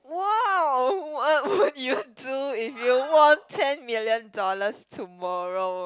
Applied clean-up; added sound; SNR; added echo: none; none; none; none.